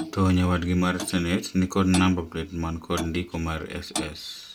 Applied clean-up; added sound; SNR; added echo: none; Clock; 13 dB; none.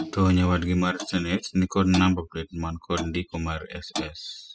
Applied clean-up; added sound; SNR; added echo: classical method spectral subtraction.